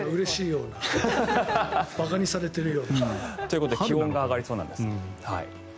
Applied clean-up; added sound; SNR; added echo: none; none; none; none.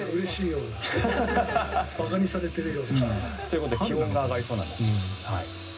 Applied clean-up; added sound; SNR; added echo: none; Engine; 11 dB; reverberation time 0.4 s.